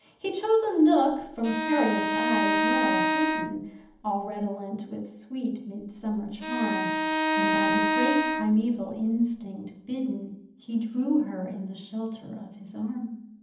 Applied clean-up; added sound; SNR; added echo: none; Bowed string instrument; -1 dB; reverberation time 0.8 s.